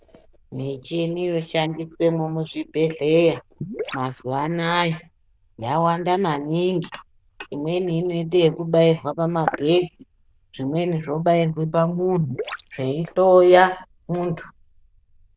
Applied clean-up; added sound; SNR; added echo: neural diffusion model UNIVERSE++.